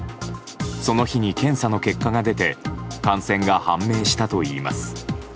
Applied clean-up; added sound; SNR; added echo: none; none; none; none.